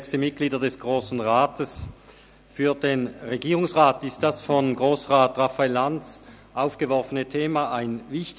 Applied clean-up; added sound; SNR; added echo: none; none; none; none.